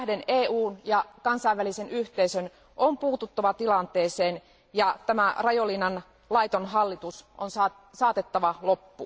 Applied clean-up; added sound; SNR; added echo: none; none; none; none.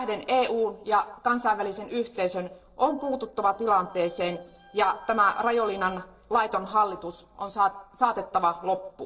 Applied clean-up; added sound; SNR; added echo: neural separator model SepFormer DNS4.